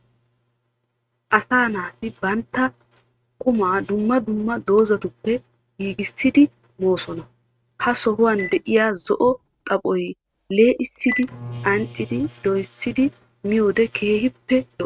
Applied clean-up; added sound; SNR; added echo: neural mask model RNNoise.